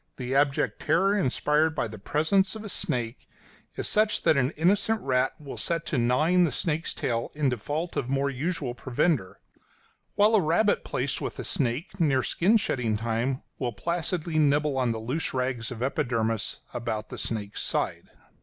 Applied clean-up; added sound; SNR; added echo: none; none; none; none.